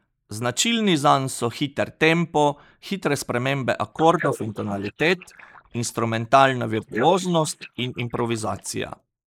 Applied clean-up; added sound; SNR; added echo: neural mask model Resemble Enhance denoiser.